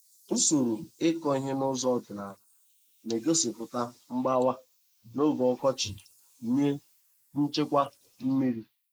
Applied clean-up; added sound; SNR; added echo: neural mask model Resemble Enhance denoiser.